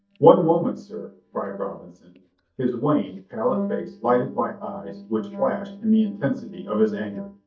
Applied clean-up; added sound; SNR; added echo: neural mask model DeepFilterNet 3.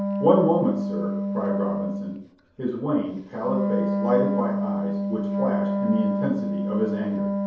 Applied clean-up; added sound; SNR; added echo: none; Wind instrument, woodwind instrument; 0 dB; reverberation time 0.7 s.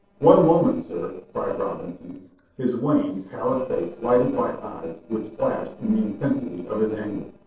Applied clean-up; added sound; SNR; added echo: neural separator model SepFormer DNS4.